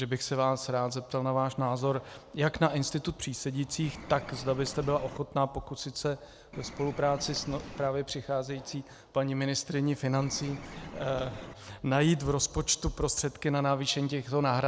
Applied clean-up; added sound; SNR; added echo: none; Bird; 13 dB; none.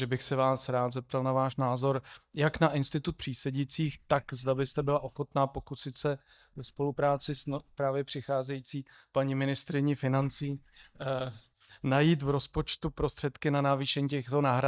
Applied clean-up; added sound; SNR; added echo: neural mask model DeepFilterNet 3.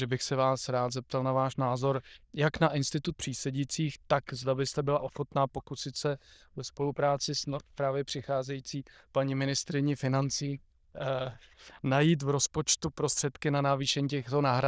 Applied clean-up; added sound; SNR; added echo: neural diffusion model UNIVERSE++.